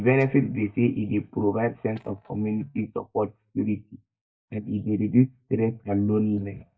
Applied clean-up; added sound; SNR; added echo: neural mask model DeepFilterNet 3.